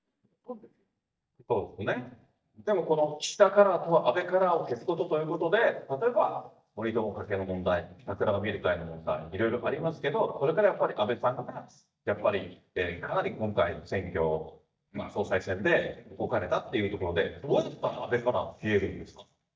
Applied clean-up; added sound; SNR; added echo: neural mask model DeepFilterNet 3.